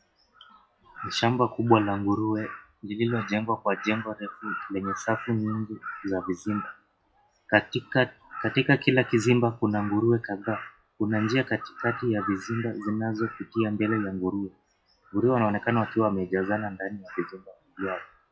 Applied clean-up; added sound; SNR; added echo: classical method WPE with log-MMSE.